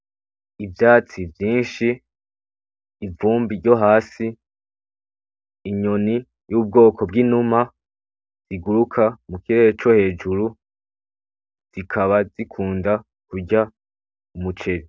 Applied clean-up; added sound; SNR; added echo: none; none; none; none.